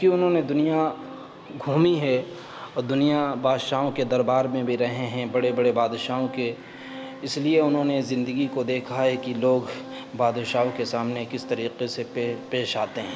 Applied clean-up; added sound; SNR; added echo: none; Organ; 18 dB; none.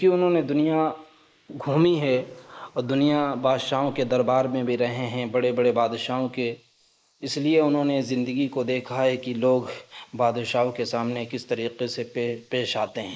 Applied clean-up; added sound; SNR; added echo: neural mask model Resemble Enhance denoiser.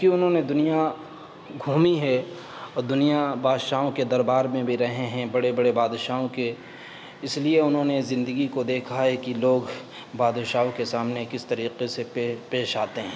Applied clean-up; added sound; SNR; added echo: none; none; none; none.